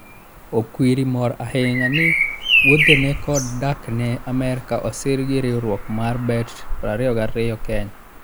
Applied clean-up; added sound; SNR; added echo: none; Bird vocalization, bird call, bird song; 2 dB; none.